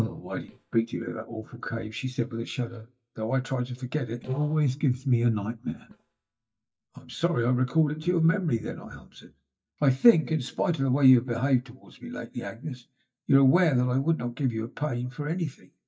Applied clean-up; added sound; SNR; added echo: neural mask model DeepFilterNet 3.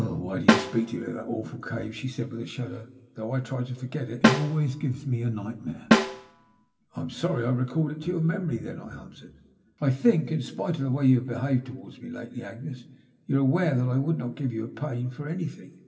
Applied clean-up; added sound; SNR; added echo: none; Snare drum; -2 dB; reverberation time 1.3 s.